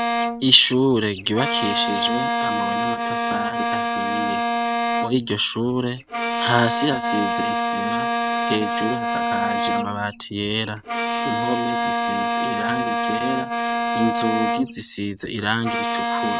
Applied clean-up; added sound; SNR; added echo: neural mask model RNNoise.